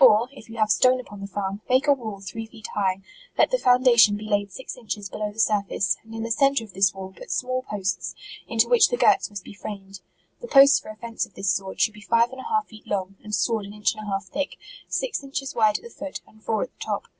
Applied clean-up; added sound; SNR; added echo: none; none; none; none.